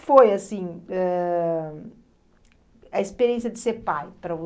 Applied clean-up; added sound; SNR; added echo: none; none; none; none.